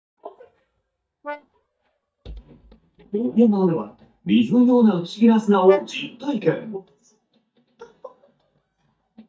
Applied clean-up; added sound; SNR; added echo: neural mask model DeepFilterNet 3.